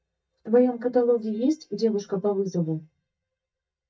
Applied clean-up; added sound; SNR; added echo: neural mask model DeepFilterNet 3.